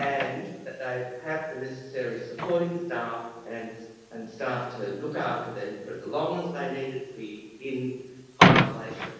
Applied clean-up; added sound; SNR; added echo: none; Microwave oven; -2 dB; reverberation time 1.1 s.